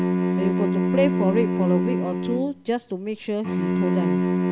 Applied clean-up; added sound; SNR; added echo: none; Bowed string instrument; -4 dB; none.